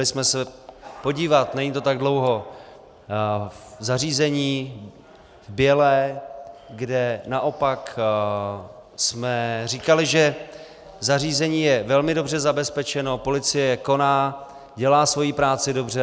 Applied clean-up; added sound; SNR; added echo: none; none; none; none.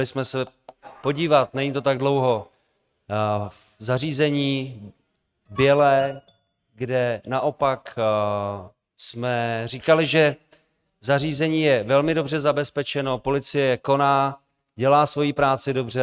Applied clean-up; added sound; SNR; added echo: neural mask model RNNoise.